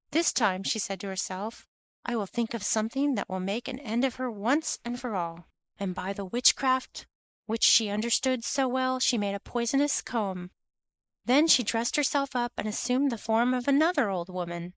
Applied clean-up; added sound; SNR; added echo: neural mask model Resemble Enhance denoiser.